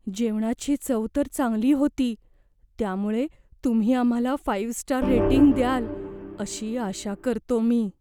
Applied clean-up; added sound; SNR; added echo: none; Organ; 3 dB; none.